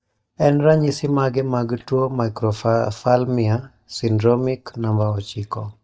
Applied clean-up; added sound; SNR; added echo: neural mask model DeepFilterNet 3.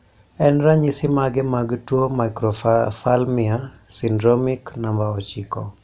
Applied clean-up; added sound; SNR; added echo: none; none; none; none.